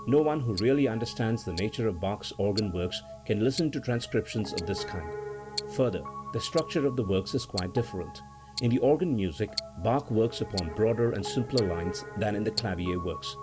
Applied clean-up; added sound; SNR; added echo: none; Tick-tock + Piano; 11 dB; none.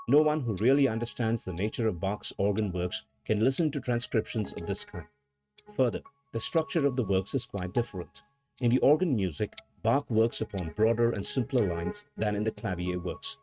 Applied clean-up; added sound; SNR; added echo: neural mask model RNNoise.